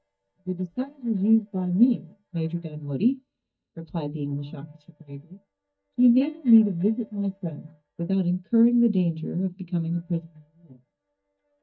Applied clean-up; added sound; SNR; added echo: neural mask model DeepFilterNet 3.